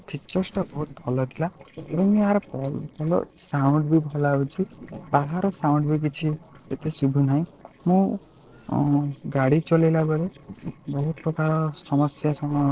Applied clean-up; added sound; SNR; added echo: neural separator model SepFormer DNS4.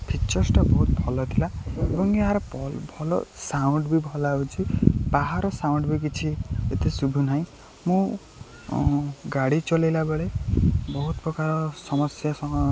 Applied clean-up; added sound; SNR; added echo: none; none; none; none.